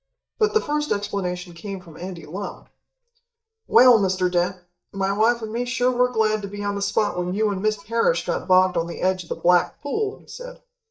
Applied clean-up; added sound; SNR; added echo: neural mask model DeepFilterNet 3.